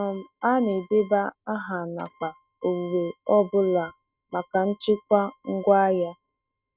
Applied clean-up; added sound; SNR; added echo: neural mask model RNNoise.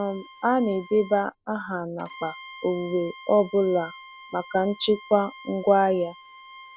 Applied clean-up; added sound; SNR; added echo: none; Bowed string instrument; 20 dB; none.